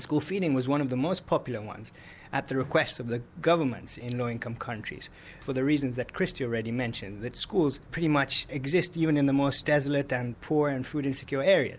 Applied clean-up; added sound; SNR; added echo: none; none; none; none.